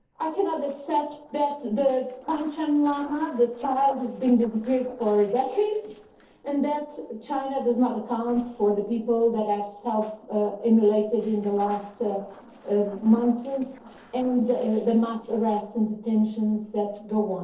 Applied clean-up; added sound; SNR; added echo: neural separator model SepFormer DNS4.